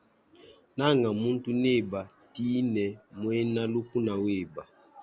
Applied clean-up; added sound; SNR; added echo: none; none; none; none.